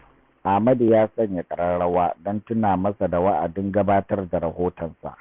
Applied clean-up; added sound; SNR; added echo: none; none; none; none.